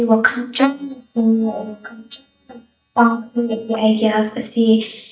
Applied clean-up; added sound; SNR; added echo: neural mask model DeepFilterNet 3.